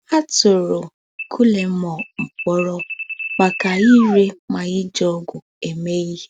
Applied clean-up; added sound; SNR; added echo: none; Alarm; 11 dB; none.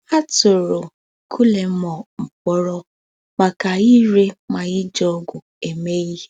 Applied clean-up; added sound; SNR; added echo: none; none; none; none.